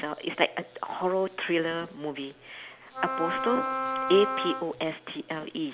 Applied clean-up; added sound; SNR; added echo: none; Wind instrument, woodwind instrument; 2 dB; none.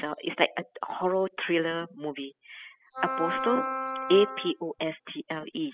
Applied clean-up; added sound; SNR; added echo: classical method spectral subtraction.